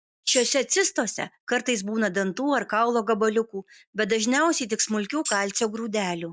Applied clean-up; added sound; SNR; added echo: none; Tambourine; 12 dB; none.